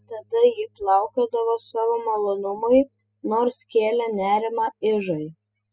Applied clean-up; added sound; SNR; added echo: classical method spectral subtraction.